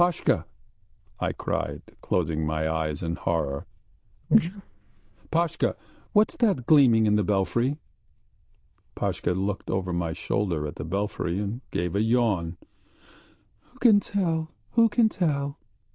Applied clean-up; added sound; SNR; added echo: neural diffusion model UNIVERSE++.